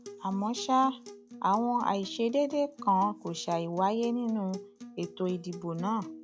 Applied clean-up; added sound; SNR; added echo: none; Acoustic guitar; 17 dB; none.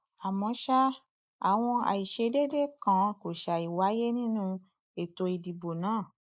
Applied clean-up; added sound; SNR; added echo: neural mask model Resemble Enhance denoiser.